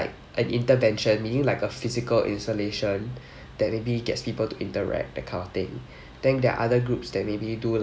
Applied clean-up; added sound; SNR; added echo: none; none; none; none.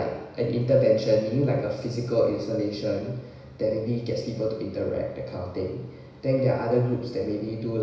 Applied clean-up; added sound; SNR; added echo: none; none; none; reverberation time 1.0 s.